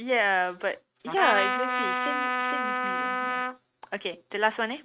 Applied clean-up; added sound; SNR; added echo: neural mask model RNNoise.